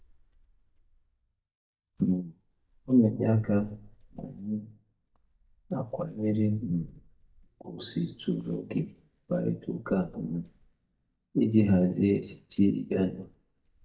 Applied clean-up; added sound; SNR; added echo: neural mask model DeepFilterNet 3.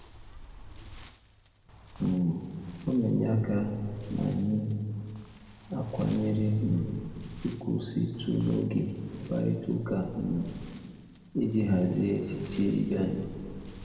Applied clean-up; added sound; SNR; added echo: none; Wind; 18 dB; reverberation time 1.8 s.